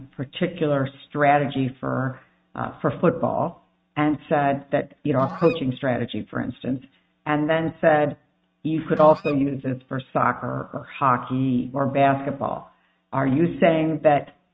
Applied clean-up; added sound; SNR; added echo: neural mask model RNNoise.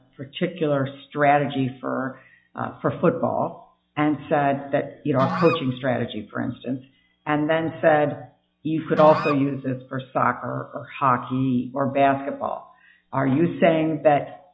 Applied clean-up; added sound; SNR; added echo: classical method log-MMSE.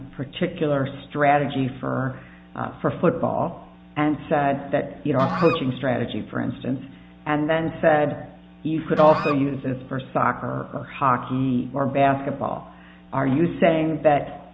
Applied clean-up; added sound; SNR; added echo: none; Musical instrument; 12 dB; none.